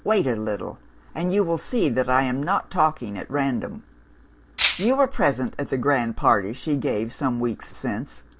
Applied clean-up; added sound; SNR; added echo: none; Rattle (instrument); 1 dB; none.